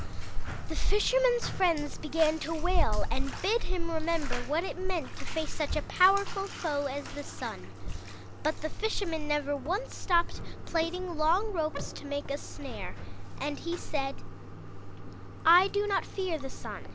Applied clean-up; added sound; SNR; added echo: none; Bathtub (filling or washing); 0 dB; none.